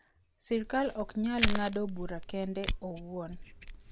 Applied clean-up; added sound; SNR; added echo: none; Fire; -2 dB; none.